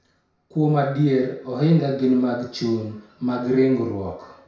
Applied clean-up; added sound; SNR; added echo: none; none; none; reverberation time 0.5 s.